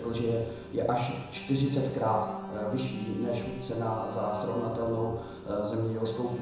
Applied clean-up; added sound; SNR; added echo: none; Alarm; 11 dB; reverberation time 1.0 s.